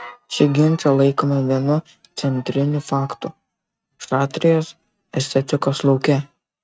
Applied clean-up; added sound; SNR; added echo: neural mask model RNNoise.